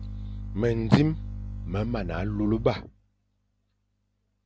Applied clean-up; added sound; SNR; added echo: none; none; none; none.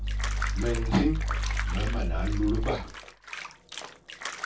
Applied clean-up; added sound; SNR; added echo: none; Bathtub (filling or washing); 11 dB; reverberation time 0.2 s.